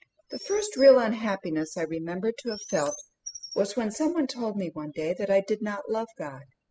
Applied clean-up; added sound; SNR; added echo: classical method spectral subtraction.